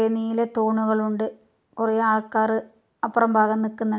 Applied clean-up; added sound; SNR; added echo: none; none; none; none.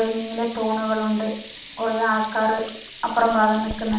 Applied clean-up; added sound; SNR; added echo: none; Sink (filling or washing); 16 dB; reverberation time 0.5 s.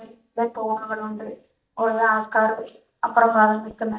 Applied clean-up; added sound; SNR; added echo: neural mask model DeepFilterNet 3.